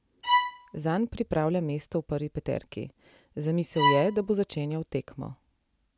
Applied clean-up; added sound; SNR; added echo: none; Bowed string instrument; -2 dB; none.